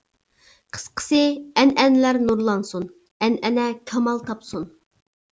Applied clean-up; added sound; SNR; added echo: none; none; none; none.